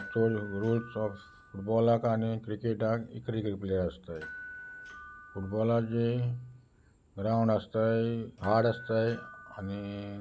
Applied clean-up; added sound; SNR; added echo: none; Door / Bell; 18 dB; none.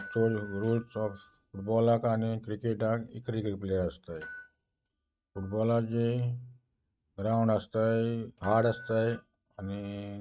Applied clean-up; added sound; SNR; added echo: neural mask model RNNoise.